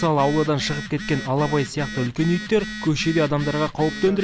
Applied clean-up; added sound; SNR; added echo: none; Telephone; 11 dB; none.